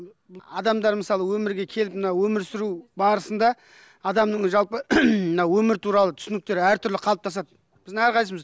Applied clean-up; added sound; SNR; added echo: none; none; none; none.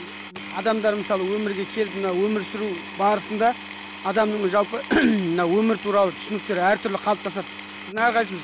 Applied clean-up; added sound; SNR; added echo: none; Power tool; 11 dB; none.